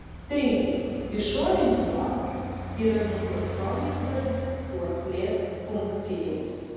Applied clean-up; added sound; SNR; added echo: none; Traffic noise, roadway noise; 8 dB; reverberation time 2.0 s.